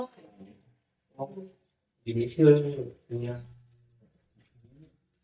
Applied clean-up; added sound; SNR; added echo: neural mask model DeepFilterNet 3.